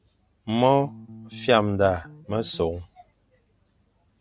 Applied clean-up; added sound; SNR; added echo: none; Bass guitar; 18 dB; none.